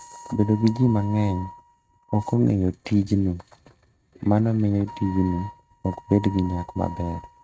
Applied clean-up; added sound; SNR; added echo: neural mask model RNNoise.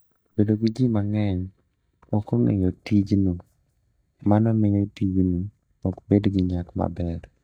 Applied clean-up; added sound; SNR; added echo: neural mask model DeepFilterNet 3.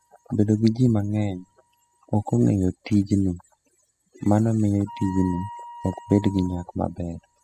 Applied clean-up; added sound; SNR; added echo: classical method spectral subtraction.